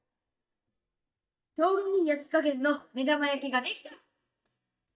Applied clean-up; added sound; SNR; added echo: neural mask model DeepFilterNet 3.